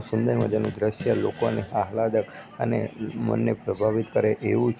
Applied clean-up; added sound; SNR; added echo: none; Fart; 13 dB; none.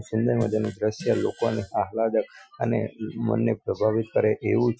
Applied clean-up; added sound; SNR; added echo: classical method Wiener filter.